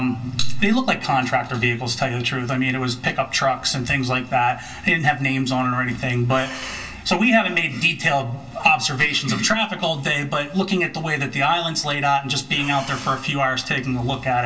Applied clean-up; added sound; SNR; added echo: none; Breathing; 16 dB; reverberation time 0.1 s.